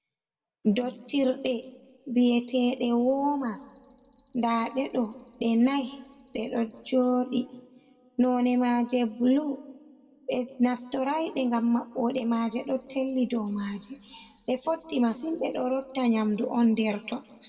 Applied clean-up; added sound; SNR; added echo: none; Alarm; 17 dB; reverberation time 0.9 s.